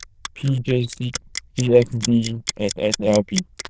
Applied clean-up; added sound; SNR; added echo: neural diffusion model UNIVERSE++.